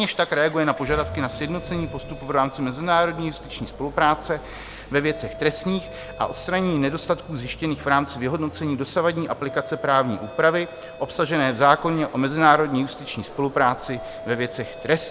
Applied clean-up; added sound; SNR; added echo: none; Doorbell + Accelerating, revving, vroom; 16 dB; none.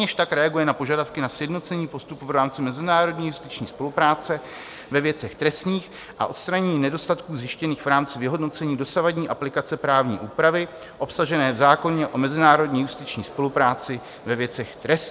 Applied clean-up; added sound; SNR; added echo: none; none; none; none.